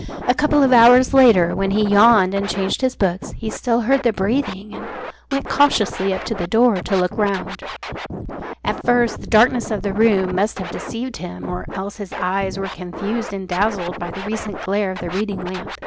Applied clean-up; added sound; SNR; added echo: none; Scratching (performance technique); 11 dB; none.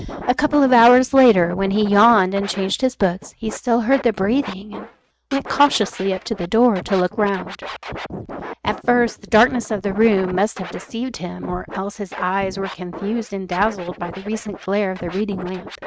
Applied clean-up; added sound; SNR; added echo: neural mask model RNNoise.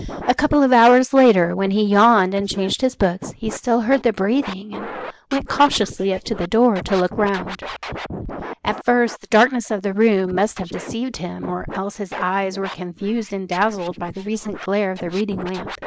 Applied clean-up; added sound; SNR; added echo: neural mask model Resemble Enhance denoiser.